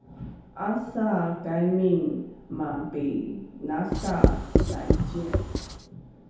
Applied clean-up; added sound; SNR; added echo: none; Writing; -4 dB; reverberation time 0.8 s.